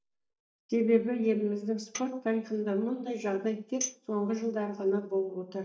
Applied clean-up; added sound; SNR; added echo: neural mask model DeepFilterNet 3.